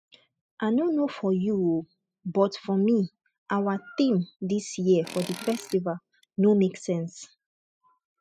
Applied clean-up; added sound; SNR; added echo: classical method spectral subtraction.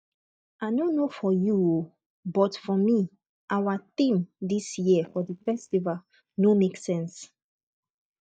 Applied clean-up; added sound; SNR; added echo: neural mask model DeepFilterNet 3.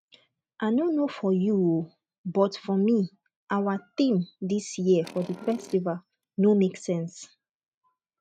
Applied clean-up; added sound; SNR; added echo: neural mask model RNNoise.